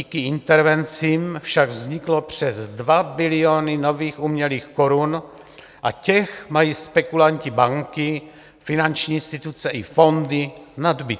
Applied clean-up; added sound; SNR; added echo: none; none; none; none.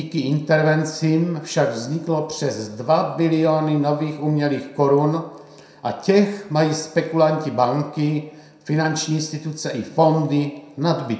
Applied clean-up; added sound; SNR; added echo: none; none; none; reverberation time 0.6 s.